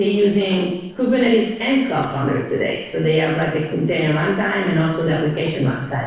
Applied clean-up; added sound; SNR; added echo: neural separator model SepFormer DNS4.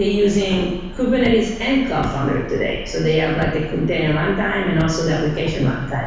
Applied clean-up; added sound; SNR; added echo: none; Car; 11 dB; reverberation time 1.1 s.